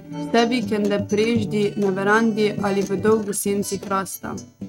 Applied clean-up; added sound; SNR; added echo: neural mask model RNNoise.